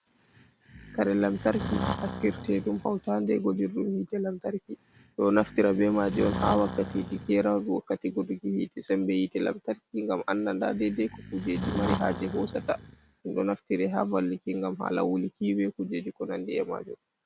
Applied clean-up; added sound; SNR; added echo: none; Breathing; 8 dB; none.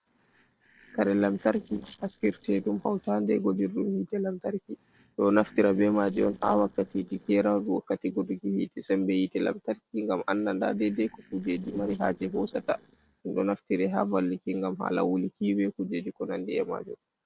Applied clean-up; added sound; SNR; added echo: neural separator model SepFormer DNS4.